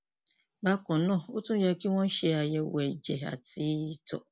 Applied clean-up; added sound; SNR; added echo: none; none; none; none.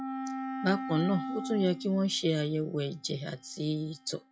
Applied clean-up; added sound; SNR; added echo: classical method log-MMSE.